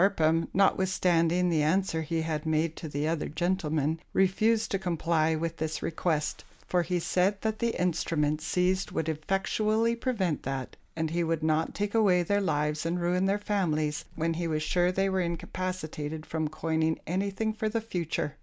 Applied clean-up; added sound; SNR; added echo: none; none; none; none.